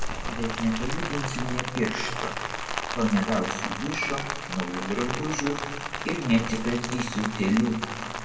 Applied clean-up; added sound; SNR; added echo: none; Rain; 3 dB; reverberation time 1.6 s.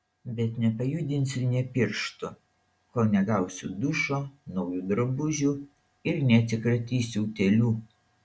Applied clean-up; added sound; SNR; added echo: none; none; none; none.